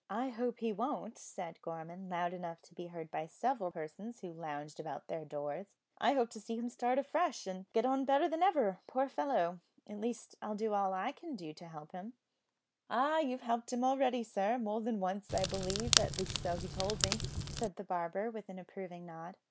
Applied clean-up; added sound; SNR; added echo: none; Crackle; -1 dB; none.